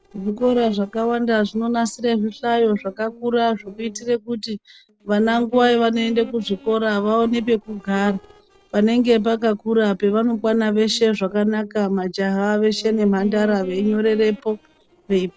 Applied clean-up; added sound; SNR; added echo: neural separator model SepFormer DNS4.